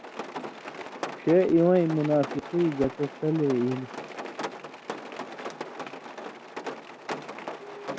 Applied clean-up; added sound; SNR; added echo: none; Rain; 10 dB; none.